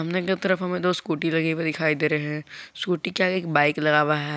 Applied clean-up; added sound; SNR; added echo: none; none; none; none.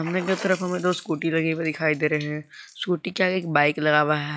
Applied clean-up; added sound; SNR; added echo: classical method log-MMSE.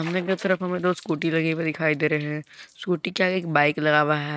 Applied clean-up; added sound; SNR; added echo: neural mask model RNNoise.